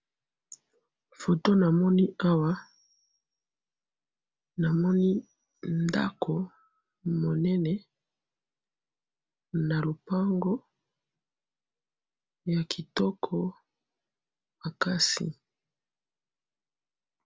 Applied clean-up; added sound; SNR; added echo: none; none; none; none.